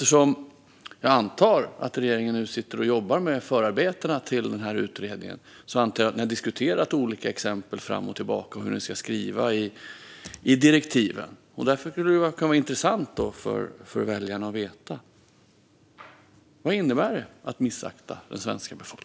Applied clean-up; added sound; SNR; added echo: none; none; none; none.